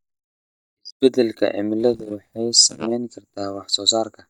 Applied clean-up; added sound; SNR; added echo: neural mask model DeepFilterNet 3.